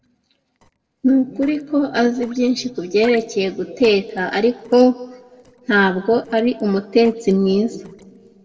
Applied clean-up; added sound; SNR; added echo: neural separator model SepFormer DNS4.